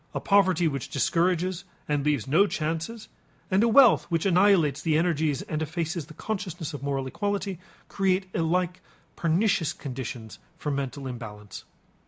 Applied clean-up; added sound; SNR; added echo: none; none; none; none.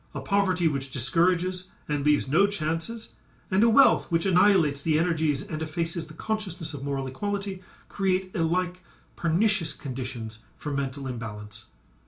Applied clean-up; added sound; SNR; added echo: none; none; none; reverberation time 0.2 s.